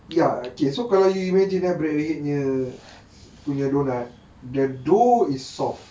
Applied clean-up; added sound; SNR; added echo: none; none; none; none.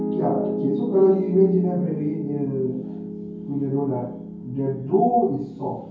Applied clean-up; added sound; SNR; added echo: none; Piano; 7 dB; reverberation time 0.9 s.